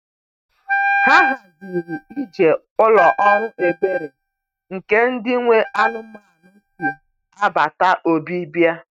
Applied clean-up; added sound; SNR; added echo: neural mask model RNNoise.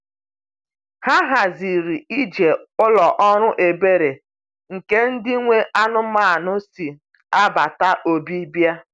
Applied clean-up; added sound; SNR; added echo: none; none; none; none.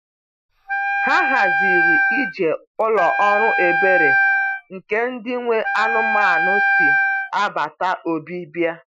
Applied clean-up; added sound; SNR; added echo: classical method Wiener filter.